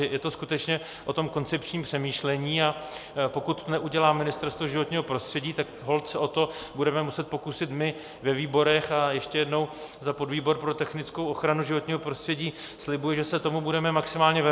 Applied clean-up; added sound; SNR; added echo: none; none; none; none.